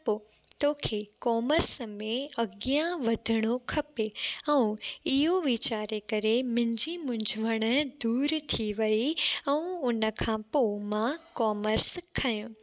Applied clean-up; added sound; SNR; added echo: none; none; none; none.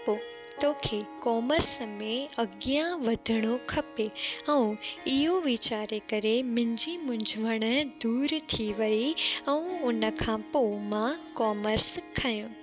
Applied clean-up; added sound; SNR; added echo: none; Harp; 15 dB; none.